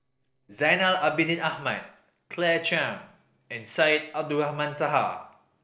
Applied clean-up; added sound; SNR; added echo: neural separator model SepFormer DNS4.